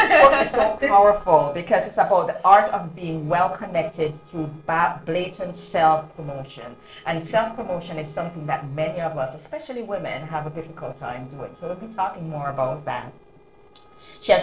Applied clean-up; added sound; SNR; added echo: neural separator model SepFormer DNS4.